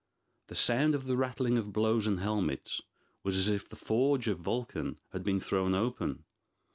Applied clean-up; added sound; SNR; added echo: none; none; none; none.